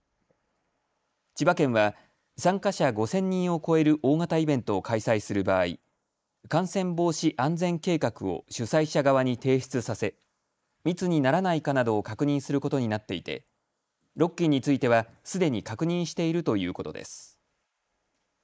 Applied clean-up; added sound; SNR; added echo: neural mask model Resemble Enhance denoiser.